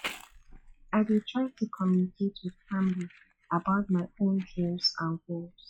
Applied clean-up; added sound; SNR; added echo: classical method log-MMSE.